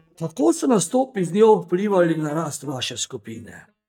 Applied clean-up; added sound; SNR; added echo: neural mask model DeepFilterNet 3.